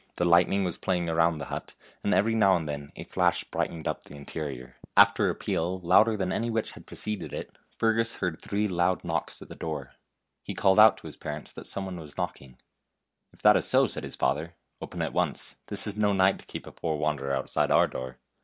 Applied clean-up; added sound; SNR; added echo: none; none; none; none.